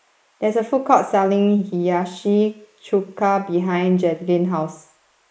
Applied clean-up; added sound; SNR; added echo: neural mask model Resemble Enhance denoiser.